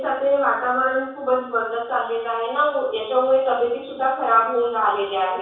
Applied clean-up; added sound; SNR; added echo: none; none; none; reverberation time 0.7 s.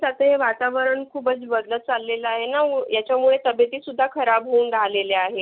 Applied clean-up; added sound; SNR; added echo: none; none; none; none.